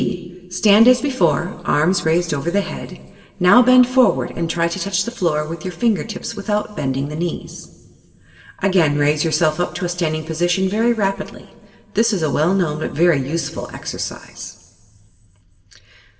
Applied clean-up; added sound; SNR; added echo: none; none; none; reverberation time 2.0 s.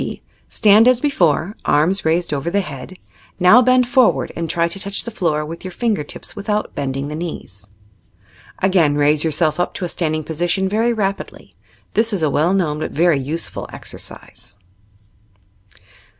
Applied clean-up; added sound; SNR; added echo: none; none; none; none.